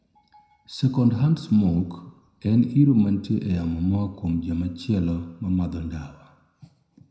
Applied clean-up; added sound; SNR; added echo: none; none; none; reverberation time 0.7 s.